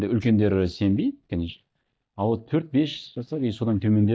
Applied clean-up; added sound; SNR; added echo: neural mask model DeepFilterNet 3.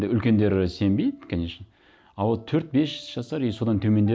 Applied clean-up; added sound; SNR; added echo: none; none; none; none.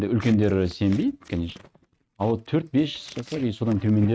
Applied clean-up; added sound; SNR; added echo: neural mask model RNNoise.